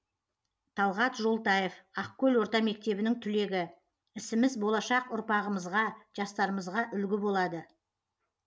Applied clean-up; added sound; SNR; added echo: none; none; none; none.